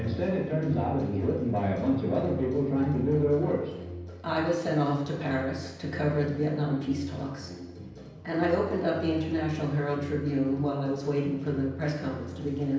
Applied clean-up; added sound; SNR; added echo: none; none; none; reverberation time 0.9 s.